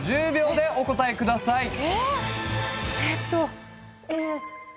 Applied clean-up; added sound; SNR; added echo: none; none; none; none.